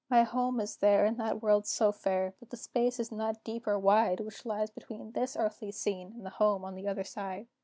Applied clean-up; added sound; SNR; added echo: none; none; none; none.